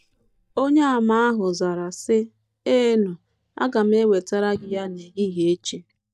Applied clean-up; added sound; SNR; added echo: neural mask model DeepFilterNet 3.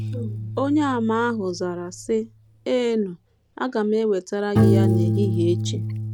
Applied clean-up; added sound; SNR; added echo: none; Piano; 1 dB; none.